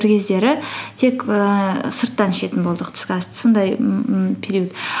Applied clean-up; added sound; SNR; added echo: none; none; none; none.